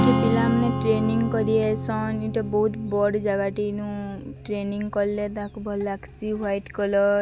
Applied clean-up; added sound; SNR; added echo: none; Strum; 5 dB; none.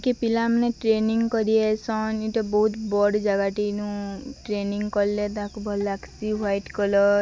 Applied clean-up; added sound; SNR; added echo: none; none; none; none.